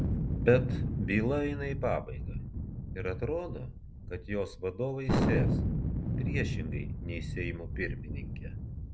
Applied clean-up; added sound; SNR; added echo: none; Thunder; -1 dB; none.